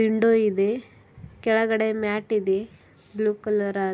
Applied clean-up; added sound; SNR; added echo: none; none; none; none.